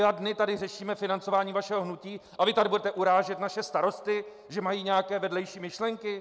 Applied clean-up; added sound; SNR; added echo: none; none; none; none.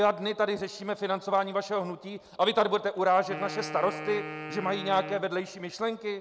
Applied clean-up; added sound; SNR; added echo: none; Wind instrument, woodwind instrument; 12 dB; none.